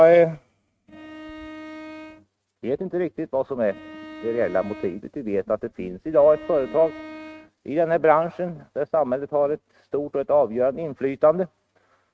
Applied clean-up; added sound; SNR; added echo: neural mask model RNNoise.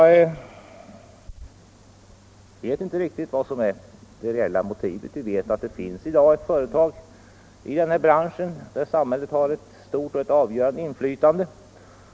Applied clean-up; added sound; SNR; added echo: none; none; none; none.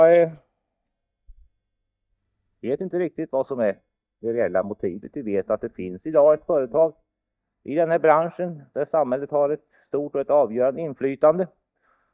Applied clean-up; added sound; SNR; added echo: neural mask model DeepFilterNet 3.